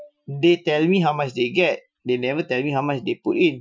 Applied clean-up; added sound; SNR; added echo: classical method Wiener filter.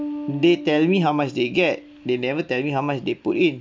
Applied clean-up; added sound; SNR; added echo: none; Bass guitar; 14 dB; none.